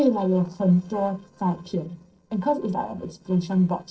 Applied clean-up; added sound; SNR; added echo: neural separator model SepFormer DNS4.